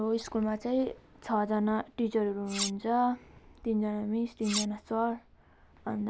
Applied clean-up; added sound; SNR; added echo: none; Cutlery, silverware; 6 dB; none.